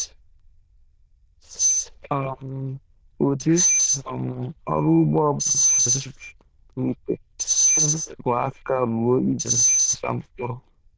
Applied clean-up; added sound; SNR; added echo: neural diffusion model UNIVERSE++.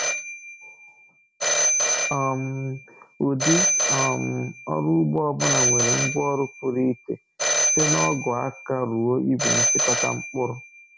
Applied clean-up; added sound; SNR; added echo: none; Telephone; 0 dB; none.